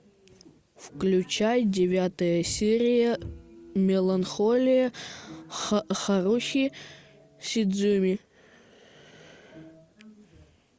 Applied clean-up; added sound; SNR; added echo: none; none; none; none.